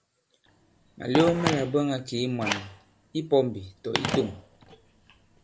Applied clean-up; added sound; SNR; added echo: none; Telephone; 6 dB; none.